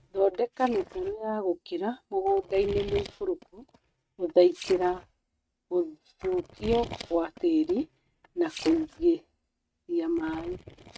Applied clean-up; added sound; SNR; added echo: neural mask model RNNoise.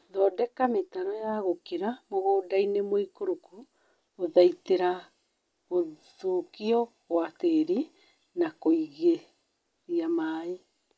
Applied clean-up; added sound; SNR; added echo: none; none; none; none.